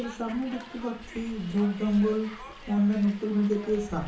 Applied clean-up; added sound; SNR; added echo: none; Hiss; 16 dB; reverberation time 0.7 s.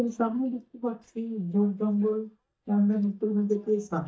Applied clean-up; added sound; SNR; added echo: neural mask model DeepFilterNet 3.